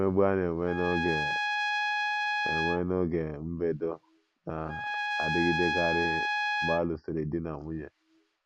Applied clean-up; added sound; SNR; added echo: none; Trumpet; 1 dB; none.